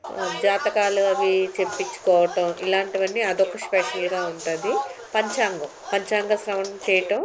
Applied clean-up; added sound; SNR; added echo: none; Bus; 10 dB; none.